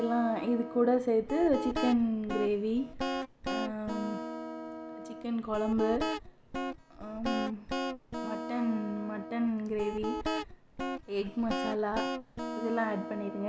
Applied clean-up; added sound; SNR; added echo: none; Guitar; 5 dB; none.